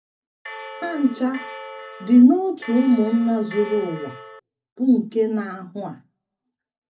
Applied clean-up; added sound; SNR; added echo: none; Bell; 15 dB; reverberation time 0.4 s.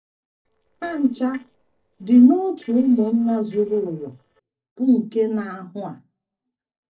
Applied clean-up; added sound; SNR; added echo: neural separator model SepFormer DNS4.